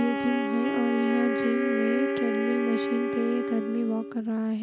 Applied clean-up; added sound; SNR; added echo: none; Wind instrument, woodwind instrument + Wind instrument, woodwind instrument; 1 dB; none.